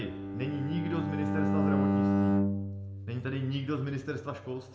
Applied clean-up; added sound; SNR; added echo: none; Bowed string instrument; -5 dB; reverberation time 0.8 s.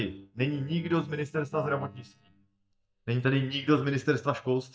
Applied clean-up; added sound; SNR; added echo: neural mask model DeepFilterNet 3.